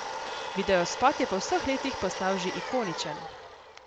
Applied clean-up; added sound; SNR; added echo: none; Domestic sounds, home sounds; 6 dB; none.